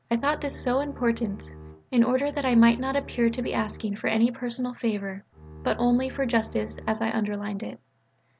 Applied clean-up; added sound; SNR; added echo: none; Bowed string instrument; 17 dB; none.